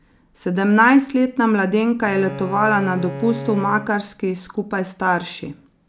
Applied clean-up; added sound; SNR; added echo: none; Bowed string instrument; 13 dB; none.